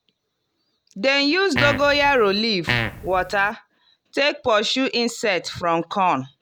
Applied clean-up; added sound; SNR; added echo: none; Fart; 5 dB; none.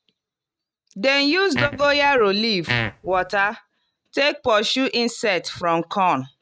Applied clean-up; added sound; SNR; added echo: neural mask model RNNoise.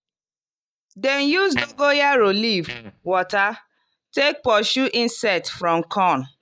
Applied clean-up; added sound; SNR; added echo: neural mask model DeepFilterNet 3.